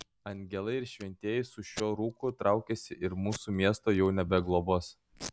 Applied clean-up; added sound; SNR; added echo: none; Packing tape, duct tape; 19 dB; none.